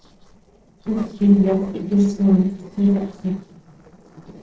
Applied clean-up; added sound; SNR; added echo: neural separator model SepFormer DNS4.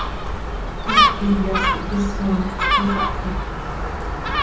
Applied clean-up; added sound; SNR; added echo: none; Gull, seagull; -4 dB; reverberation time 0.9 s.